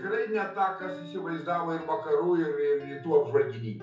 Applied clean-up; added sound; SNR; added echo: none; Piano; 20 dB; reverberation time 0.6 s.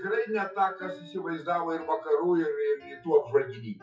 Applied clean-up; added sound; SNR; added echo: classical method WPE with log-MMSE.